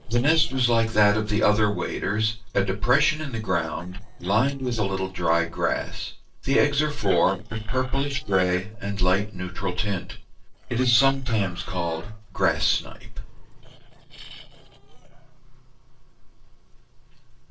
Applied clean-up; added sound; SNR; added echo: neural separator model SepFormer DNS4.